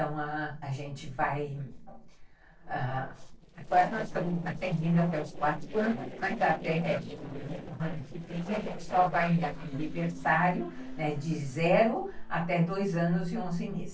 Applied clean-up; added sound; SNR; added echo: neural separator model SepFormer DNS4.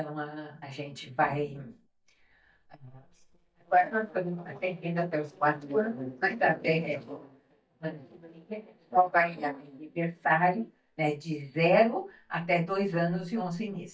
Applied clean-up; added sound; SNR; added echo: neural mask model DeepFilterNet 3.